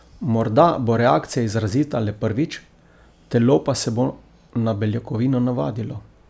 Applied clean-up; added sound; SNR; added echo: none; none; none; none.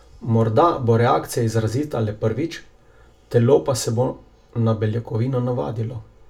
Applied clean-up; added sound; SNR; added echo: none; none; none; reverberation time 0.2 s.